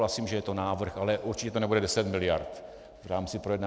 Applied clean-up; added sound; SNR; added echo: none; none; none; none.